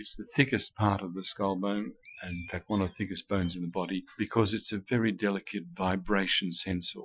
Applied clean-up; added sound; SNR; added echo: classical method Wiener filter.